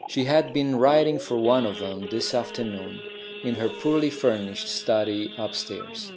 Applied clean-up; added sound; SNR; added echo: none; Bark + Idling / Sawing / Accelerating, revving, vroom; 12 dB; none.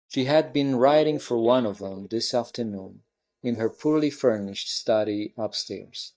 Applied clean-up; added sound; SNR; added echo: neural mask model DeepFilterNet 3.